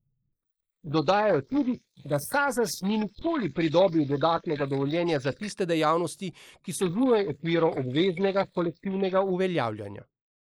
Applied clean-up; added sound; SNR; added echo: neural mask model Resemble Enhance denoiser.